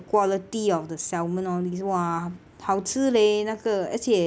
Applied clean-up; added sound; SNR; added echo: none; none; none; none.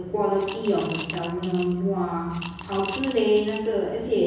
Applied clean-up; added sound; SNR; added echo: none; Coin (dropping) / Glass; 10 dB; reverberation time 1.1 s.